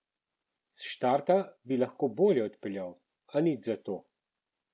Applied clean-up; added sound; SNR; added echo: none; none; none; none.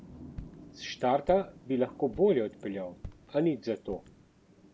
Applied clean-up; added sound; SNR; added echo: none; Walk, footsteps + Thunder / Rain; 17 dB; none.